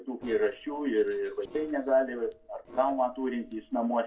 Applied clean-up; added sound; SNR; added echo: neural separator model SepFormer DNS4.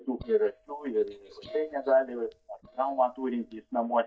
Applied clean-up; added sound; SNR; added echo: neural mask model DeepFilterNet 3.